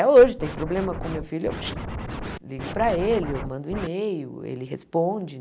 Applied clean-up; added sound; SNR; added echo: none; Scratching (performance technique); 9 dB; none.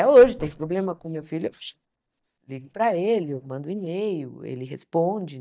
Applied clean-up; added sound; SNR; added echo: neural mask model DeepFilterNet 3.